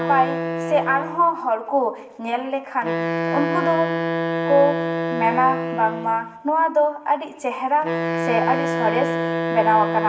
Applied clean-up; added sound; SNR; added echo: none; Wind instrument, woodwind instrument; 3 dB; reverberation time 1.0 s.